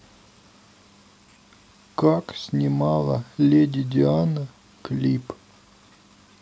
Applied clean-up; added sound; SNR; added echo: none; none; none; none.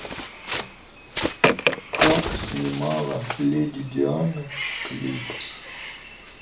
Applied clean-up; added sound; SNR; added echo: none; Bird; -2 dB; reverberation time 0.3 s.